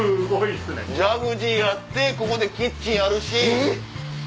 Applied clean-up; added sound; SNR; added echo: none; none; none; none.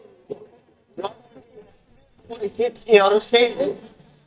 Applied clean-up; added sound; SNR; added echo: neural mask model DeepFilterNet 3.